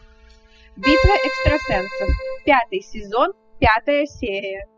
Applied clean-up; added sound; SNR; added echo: classical method spectral subtraction.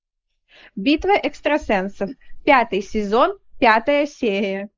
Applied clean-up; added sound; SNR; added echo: neural mask model Resemble Enhance denoiser.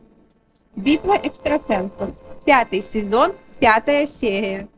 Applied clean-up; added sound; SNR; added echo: neural separator model SepFormer DNS4.